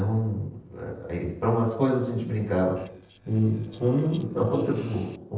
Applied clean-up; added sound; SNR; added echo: neural separator model SepFormer DNS4.